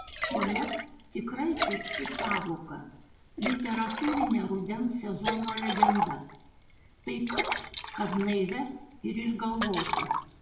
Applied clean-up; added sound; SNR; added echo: none; Liquid; 1 dB; reverberation time 0.7 s.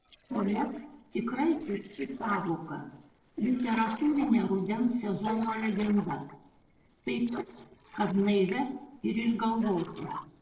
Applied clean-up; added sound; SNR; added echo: neural separator model SepFormer DNS4.